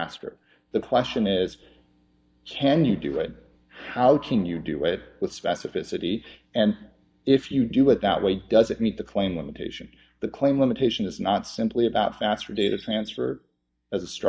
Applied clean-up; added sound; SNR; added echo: neural mask model DeepFilterNet 3.